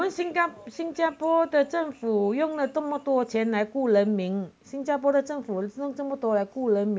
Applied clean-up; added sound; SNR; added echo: none; none; none; none.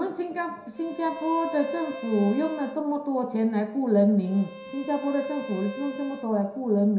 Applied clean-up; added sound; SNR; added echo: none; Bowed string instrument; 16 dB; reverberation time 0.7 s.